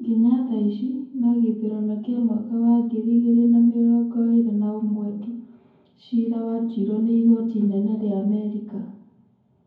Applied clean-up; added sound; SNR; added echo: none; none; none; reverberation time 0.9 s.